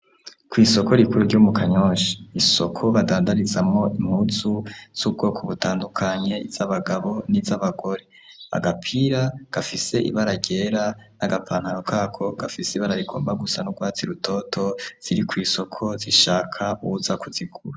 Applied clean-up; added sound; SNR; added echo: none; none; none; none.